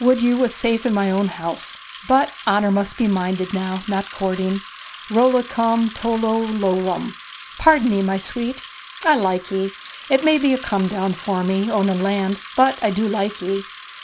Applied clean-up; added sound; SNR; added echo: none; Bicycle; 13 dB; none.